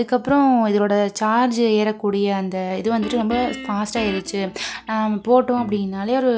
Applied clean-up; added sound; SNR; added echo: none; Guitar; 15 dB; none.